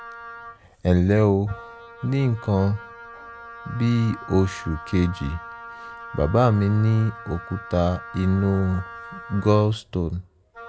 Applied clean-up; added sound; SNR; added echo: none; Wind instrument, woodwind instrument; 17 dB; none.